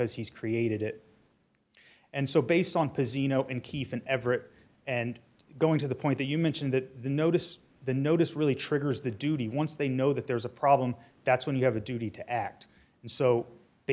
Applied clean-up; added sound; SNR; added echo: none; none; none; none.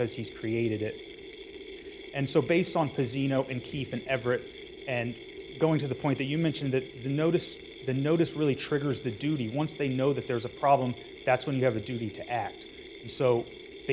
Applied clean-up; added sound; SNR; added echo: none; Mechanisms; 15 dB; none.